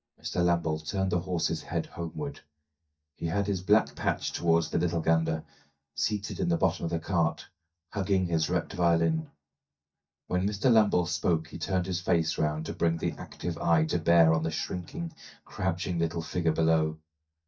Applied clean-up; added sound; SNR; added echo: neural mask model DeepFilterNet 3.